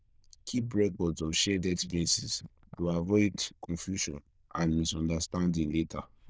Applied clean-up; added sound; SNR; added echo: neural diffusion model UNIVERSE++.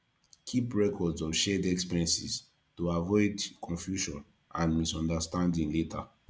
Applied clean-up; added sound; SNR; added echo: none; none; none; none.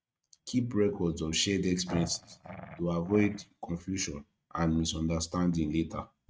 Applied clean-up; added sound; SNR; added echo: neural mask model RNNoise.